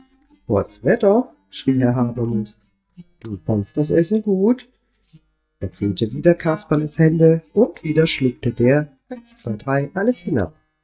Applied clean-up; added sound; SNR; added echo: neural mask model DeepFilterNet 3.